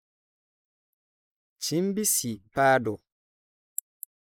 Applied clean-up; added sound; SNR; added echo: neural mask model Resemble Enhance denoiser.